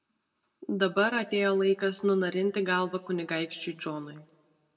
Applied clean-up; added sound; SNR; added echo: none; none; none; reverberation time 1.2 s.